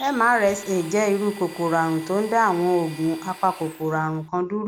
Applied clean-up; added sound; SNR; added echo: none; Domestic sounds, home sounds; 19 dB; none.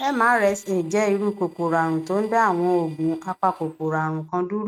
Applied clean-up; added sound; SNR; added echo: neural mask model RNNoise.